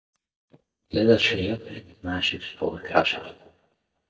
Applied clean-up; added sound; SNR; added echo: neural mask model DeepFilterNet 3.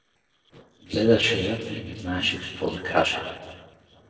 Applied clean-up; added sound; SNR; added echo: neural separator model SepFormer DNS4.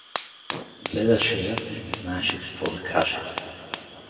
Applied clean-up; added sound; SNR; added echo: none; Fire; 5 dB; reverberation time 2.3 s.